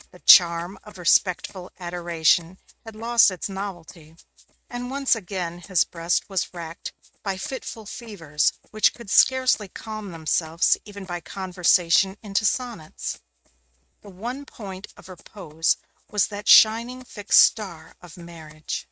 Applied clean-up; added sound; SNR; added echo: neural mask model RNNoise.